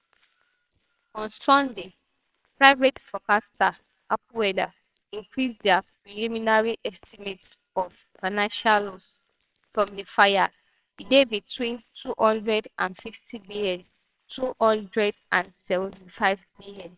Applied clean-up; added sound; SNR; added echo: neural separator model SepFormer WHAMR!.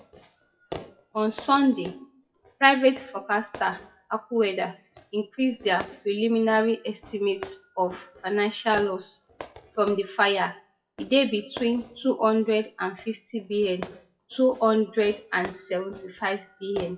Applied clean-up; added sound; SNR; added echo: classical method WPE with log-MMSE.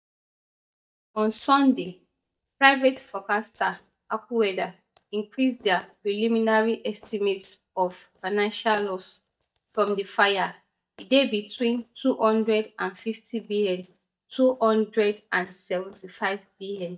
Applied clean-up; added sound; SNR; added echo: neural mask model DeepFilterNet 3.